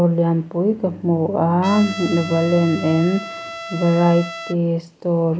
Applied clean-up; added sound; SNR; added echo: none; Trumpet; 13 dB; none.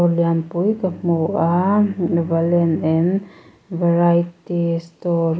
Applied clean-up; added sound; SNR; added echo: none; none; none; none.